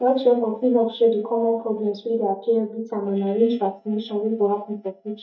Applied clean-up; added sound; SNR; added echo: neural mask model DeepFilterNet 3.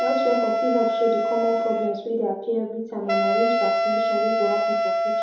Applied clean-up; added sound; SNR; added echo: none; Wind instrument, woodwind instrument; -3 dB; reverberation time 2.5 s.